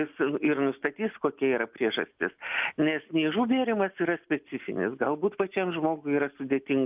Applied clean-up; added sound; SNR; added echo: none; none; none; none.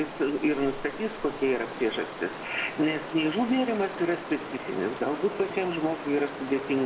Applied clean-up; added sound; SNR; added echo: none; Stream; 10 dB; reverberation time 0.9 s.